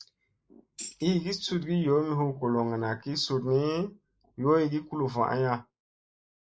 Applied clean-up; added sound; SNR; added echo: neural mask model Resemble Enhance denoiser.